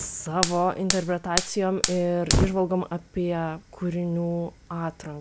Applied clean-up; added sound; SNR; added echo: none; Fire; 4 dB; none.